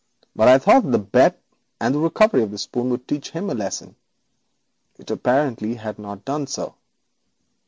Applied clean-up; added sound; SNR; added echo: none; none; none; none.